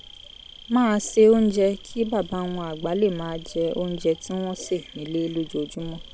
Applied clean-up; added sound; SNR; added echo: none; Insect; 17 dB; none.